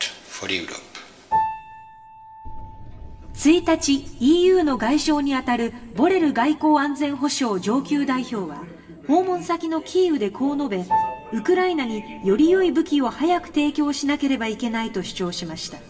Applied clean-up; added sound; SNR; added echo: none; Piano; 13 dB; reverberation time 3.0 s.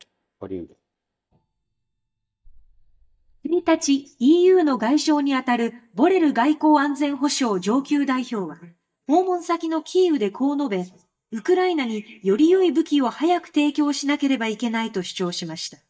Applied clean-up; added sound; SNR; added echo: neural mask model DeepFilterNet 3.